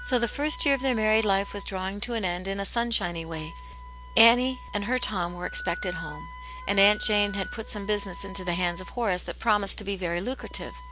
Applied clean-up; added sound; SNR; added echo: none; Wind instrument, woodwind instrument; 15 dB; none.